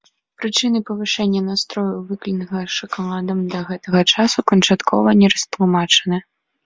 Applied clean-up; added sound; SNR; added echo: none; none; none; none.